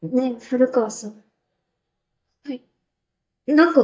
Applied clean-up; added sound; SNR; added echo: neural mask model DeepFilterNet 3.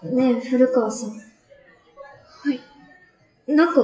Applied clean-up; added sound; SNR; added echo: classical method WPE with log-MMSE.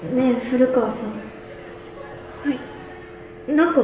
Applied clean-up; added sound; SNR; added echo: none; Telephone; 19 dB; reverberation time 1.1 s.